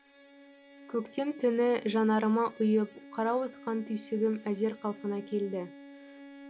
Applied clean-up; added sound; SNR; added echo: none; Bowed string instrument; 20 dB; none.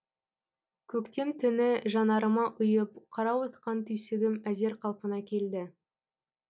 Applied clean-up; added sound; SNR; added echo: none; none; none; none.